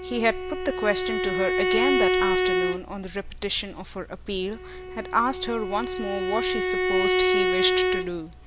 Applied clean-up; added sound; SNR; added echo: none; Bowed string instrument; -3 dB; none.